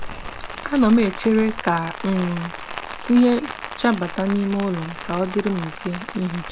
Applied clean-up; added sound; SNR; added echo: none; Rain; 11 dB; none.